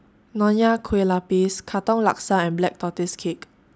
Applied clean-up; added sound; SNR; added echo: none; none; none; none.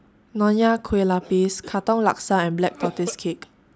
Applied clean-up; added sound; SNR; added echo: none; Cough; 16 dB; none.